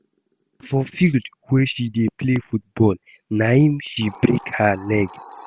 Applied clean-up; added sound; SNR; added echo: none; Hiss; 18 dB; none.